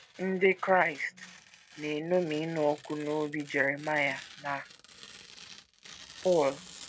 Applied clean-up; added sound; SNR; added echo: none; Tearing; 19 dB; none.